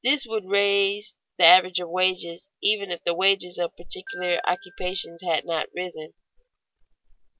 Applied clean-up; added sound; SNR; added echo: none; Glockenspiel; 20 dB; none.